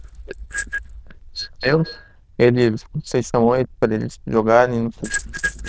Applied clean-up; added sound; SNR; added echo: neural diffusion model UNIVERSE++.